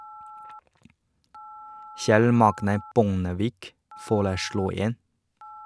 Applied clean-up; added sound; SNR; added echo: none; Telephone; 20 dB; none.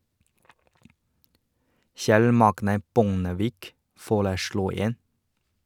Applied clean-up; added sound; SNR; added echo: none; none; none; none.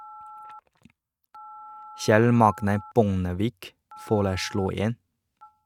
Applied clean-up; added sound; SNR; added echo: neural mask model RNNoise.